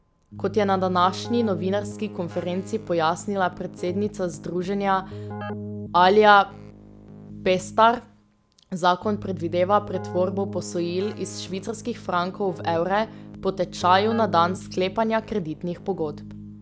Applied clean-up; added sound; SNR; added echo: none; Keyboard (musical); 13 dB; none.